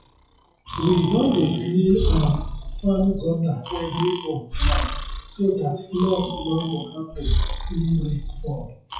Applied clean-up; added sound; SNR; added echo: classical method WPE with log-MMSE.